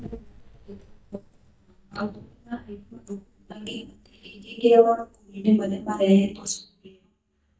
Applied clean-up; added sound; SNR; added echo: neural mask model DeepFilterNet 3.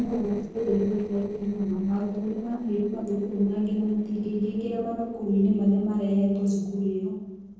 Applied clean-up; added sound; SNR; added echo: neural separator model SepFormer DNS4.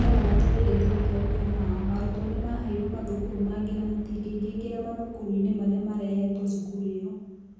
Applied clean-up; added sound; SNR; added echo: none; Boom; -1 dB; reverberation time 1.3 s.